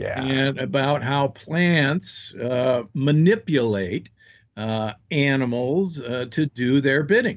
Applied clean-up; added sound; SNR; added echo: none; none; none; none.